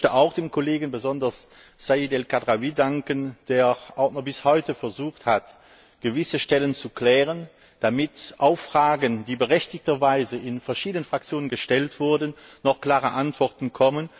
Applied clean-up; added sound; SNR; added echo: none; none; none; none.